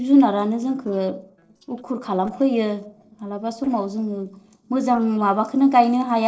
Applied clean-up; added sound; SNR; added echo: neural separator model SepFormer DNS4.